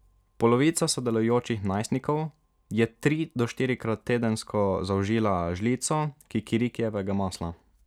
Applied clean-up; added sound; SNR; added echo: none; none; none; none.